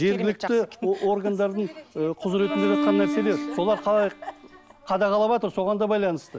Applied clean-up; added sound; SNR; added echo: none; Bowed string instrument; 6 dB; none.